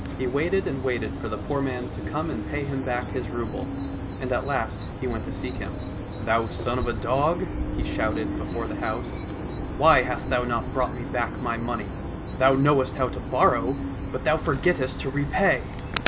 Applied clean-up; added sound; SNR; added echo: none; Bird vocalization, bird call, bird song; 4 dB; none.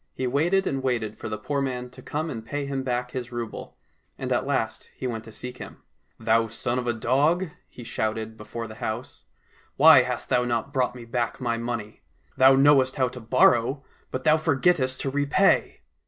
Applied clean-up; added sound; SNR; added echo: none; none; none; none.